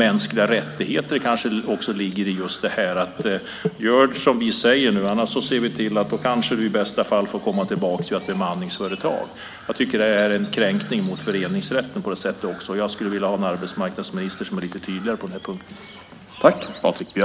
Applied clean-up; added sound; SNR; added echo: none; Crow; 19 dB; none.